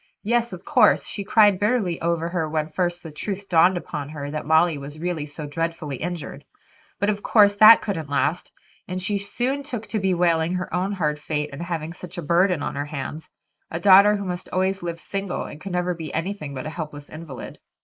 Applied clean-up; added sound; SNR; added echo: neural mask model Resemble Enhance denoiser.